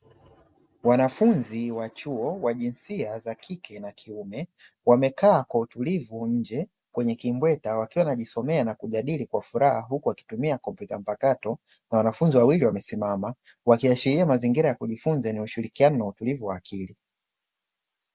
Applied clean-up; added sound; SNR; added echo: none; none; none; none.